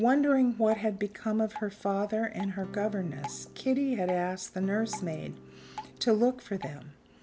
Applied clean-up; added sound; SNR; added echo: none; Drip + Acoustic guitar / Strum; 16 dB; none.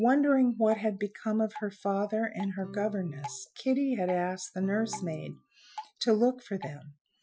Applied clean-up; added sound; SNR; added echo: classical method Wiener filter.